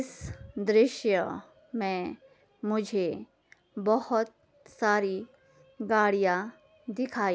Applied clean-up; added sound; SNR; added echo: none; none; none; none.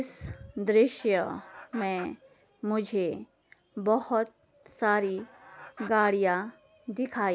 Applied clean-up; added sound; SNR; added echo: none; Chicken, rooster; 20 dB; none.